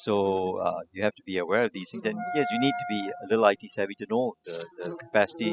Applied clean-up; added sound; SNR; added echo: classical method spectral subtraction.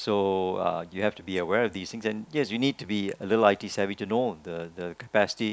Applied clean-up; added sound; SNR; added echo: none; none; none; none.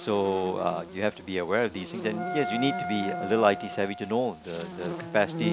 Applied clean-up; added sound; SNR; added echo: none; Buzz + Wind instrument, woodwind instrument; 7 dB; none.